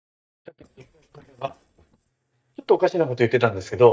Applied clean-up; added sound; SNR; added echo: neural mask model DeepFilterNet 3.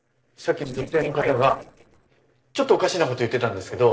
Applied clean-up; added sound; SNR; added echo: neural separator model SepFormer DNS4.